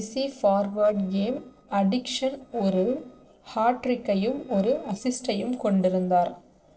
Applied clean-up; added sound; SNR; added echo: neural separator model SepFormer DNS4.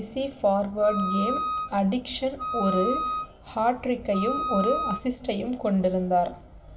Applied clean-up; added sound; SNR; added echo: none; Wind instrument, woodwind instrument; 3 dB; reverberation time 0.7 s.